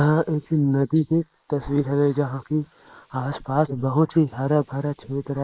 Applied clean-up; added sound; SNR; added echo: neural mask model Resemble Enhance denoiser.